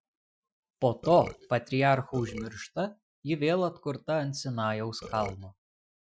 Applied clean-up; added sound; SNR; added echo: classical method Wiener filter.